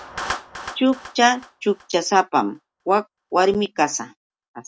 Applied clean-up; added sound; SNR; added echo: none; Clapping; 16 dB; none.